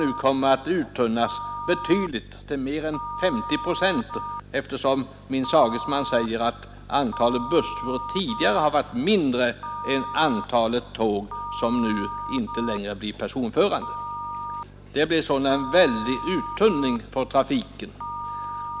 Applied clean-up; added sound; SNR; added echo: none; Telephone; 10 dB; none.